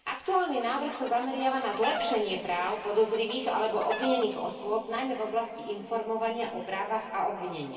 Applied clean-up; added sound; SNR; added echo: none; Chicken, rooster; 9 dB; reverberation time 2.5 s.